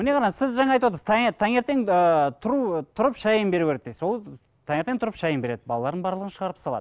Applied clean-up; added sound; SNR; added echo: none; none; none; none.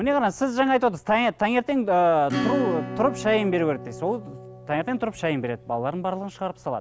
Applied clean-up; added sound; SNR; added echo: none; Acoustic guitar / Strum; 11 dB; none.